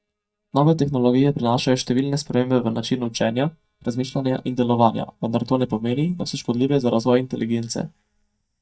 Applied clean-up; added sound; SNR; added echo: neural mask model DeepFilterNet 3.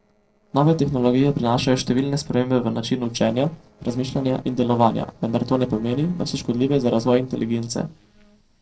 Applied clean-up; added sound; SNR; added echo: neural separator model SepFormer DNS4.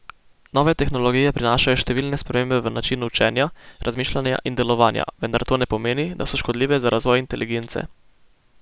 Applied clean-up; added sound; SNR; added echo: none; none; none; none.